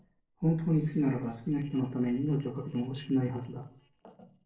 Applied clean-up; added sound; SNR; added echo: neural separator model SepFormer DNS4.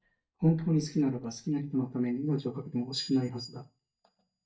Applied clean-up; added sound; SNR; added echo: neural mask model DeepFilterNet 3.